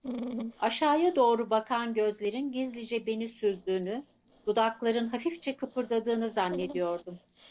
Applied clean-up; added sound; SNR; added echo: neural separator model SepFormer DNS4.